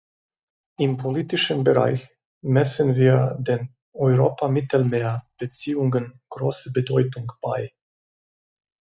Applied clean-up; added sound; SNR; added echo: neural mask model DeepFilterNet 3.